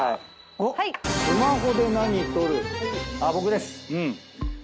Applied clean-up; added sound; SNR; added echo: none; none; none; none.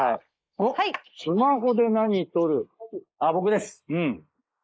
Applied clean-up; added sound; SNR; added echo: neural mask model Resemble Enhance denoiser.